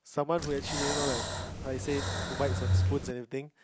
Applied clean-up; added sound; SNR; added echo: none; Breathing; -3 dB; none.